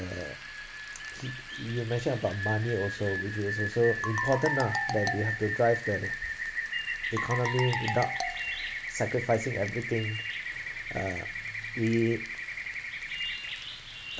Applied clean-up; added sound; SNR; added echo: none; Rain + Marimba, xylophone; 3 dB; none.